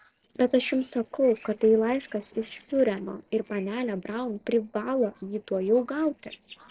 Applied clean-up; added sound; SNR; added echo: neural separator model SepFormer DNS4.